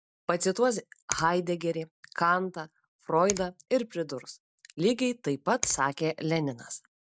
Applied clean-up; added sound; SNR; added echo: none; Finger snapping; 12 dB; none.